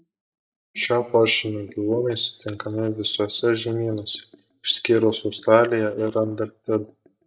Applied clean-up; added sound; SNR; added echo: neural mask model DeepFilterNet 3.